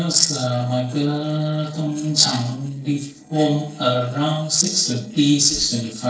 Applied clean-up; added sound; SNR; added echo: neural separator model SepFormer DNS4.